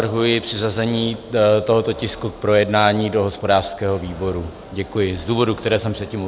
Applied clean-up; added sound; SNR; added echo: none; none; none; none.